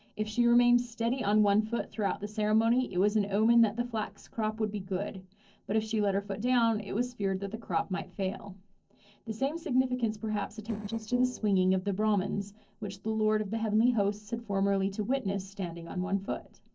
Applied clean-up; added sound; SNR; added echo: neural separator model SepFormer DNS4.